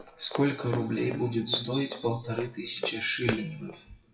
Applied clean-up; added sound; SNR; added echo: classical method WPE with log-MMSE.